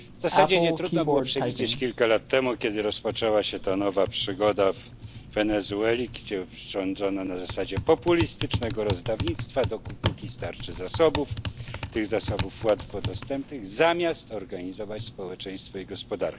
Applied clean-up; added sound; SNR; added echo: none; Typing; 5 dB; none.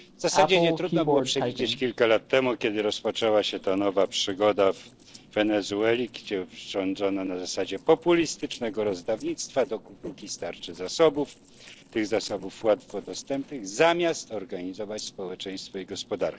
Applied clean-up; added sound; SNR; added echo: neural separator model SepFormer DNS4.